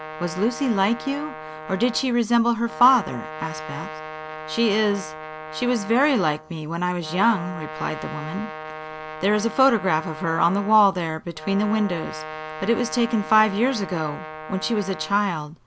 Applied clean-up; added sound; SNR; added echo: none; Brass instrument; 12 dB; none.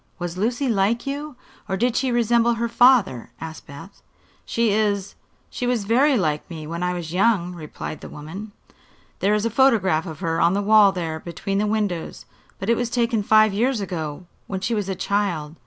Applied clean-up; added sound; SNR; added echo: none; none; none; none.